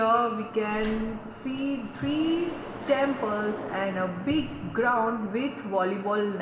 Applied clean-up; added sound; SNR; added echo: none; Sliding door; 14 dB; reverberation time 2.0 s.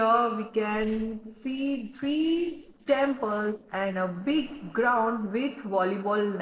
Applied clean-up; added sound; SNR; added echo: neural separator model SepFormer DNS4.